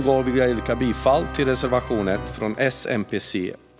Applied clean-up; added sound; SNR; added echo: none; Organ; 12 dB; none.